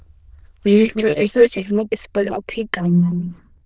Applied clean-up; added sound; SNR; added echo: neural diffusion model UNIVERSE++.